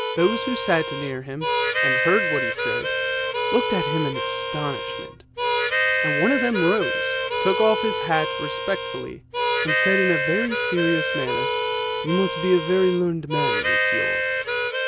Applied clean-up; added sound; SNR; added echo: none; Harmonica; -2 dB; none.